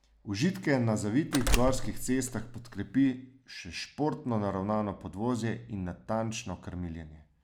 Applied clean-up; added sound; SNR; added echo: none; Door; 0 dB; none.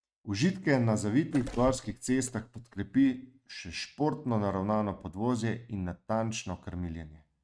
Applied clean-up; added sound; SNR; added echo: neural mask model RNNoise.